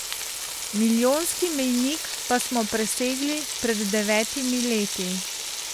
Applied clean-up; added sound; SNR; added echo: none; Frying (food); 5 dB; none.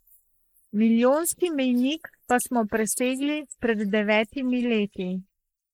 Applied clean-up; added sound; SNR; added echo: neural mask model Resemble Enhance denoiser.